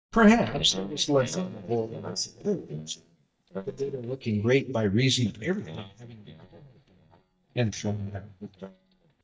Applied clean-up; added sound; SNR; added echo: neural mask model DeepFilterNet 3.